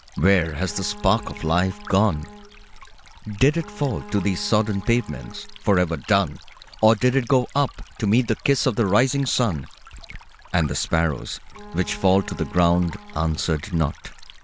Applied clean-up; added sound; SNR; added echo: none; Stream + Bowed string instrument; 18 dB; none.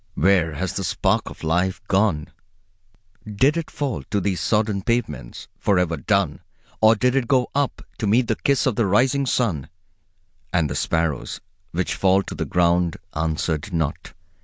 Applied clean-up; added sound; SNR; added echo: none; none; none; none.